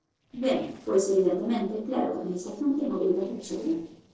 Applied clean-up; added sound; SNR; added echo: neural separator model SepFormer DNS4.